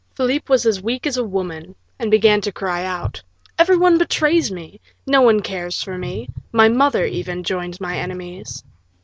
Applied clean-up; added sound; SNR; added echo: none; none; none; none.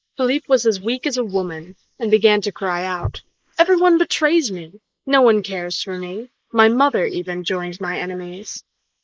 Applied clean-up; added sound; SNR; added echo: neural mask model Resemble Enhance denoiser.